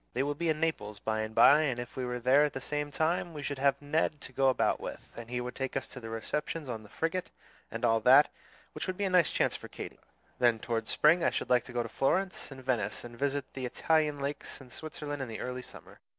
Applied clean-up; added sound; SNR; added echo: none; none; none; none.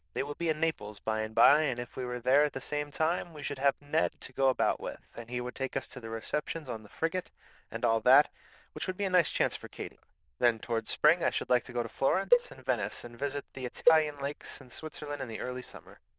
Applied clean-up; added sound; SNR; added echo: neural diffusion model UNIVERSE++.